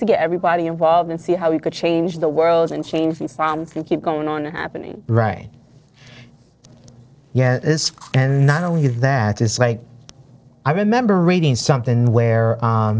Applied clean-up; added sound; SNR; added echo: neural separator model SepFormer DNS4.